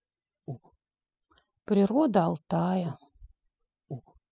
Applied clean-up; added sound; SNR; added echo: classical method spectral subtraction.